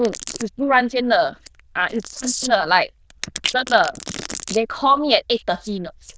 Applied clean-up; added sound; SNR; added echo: neural diffusion model UNIVERSE++.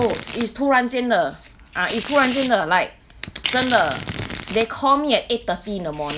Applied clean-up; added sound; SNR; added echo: none; Domestic sounds, home sounds; 8 dB; none.